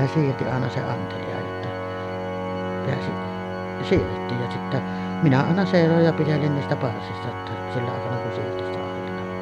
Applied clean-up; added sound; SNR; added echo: none; Organ; 4 dB; none.